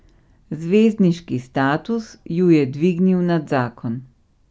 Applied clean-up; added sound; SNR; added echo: none; none; none; none.